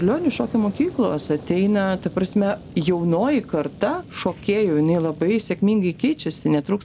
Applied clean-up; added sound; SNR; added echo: none; Fire; 18 dB; none.